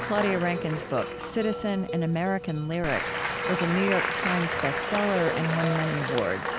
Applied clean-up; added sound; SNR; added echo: none; Applause / Crowd + Bell; 3 dB; none.